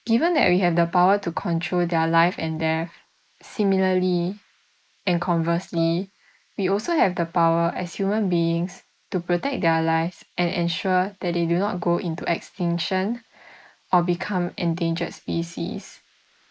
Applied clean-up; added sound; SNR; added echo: neural mask model Resemble Enhance denoiser.